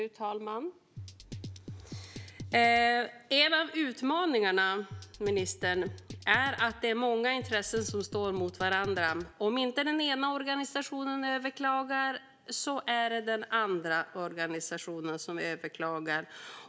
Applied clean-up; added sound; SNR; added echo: none; Drum kit; 13 dB; none.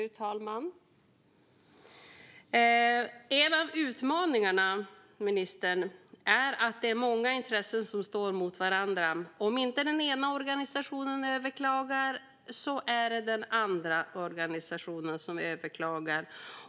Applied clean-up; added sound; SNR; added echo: none; none; none; none.